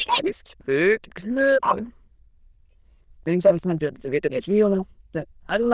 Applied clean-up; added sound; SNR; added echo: neural diffusion model UNIVERSE++.